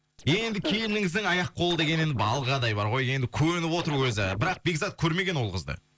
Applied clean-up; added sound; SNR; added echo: neural separator model SepFormer DNS4.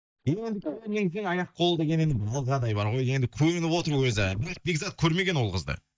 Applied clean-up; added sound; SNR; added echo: neural mask model DeepFilterNet 3.